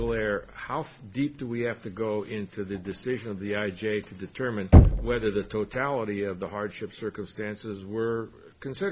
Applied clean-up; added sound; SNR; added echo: none; Knock; -3 dB; none.